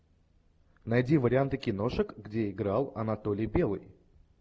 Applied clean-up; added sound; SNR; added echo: none; none; none; none.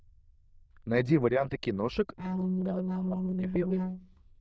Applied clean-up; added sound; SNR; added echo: neural diffusion model UNIVERSE++.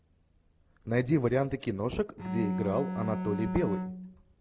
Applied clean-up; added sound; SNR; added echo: none; Bowed string instrument; 2 dB; none.